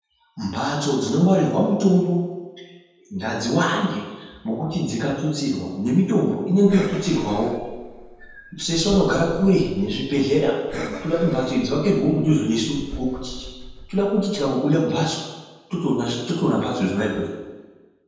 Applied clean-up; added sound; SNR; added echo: none; Breathing; 14 dB; reverberation time 1.1 s.